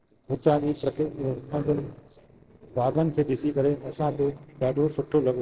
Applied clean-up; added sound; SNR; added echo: neural separator model SepFormer DNS4.